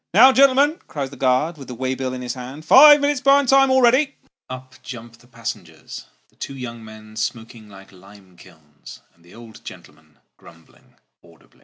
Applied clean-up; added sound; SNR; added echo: none; none; none; none.